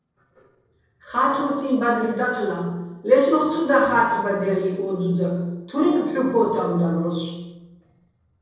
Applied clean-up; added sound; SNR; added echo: neural separator model SepFormer DNS4.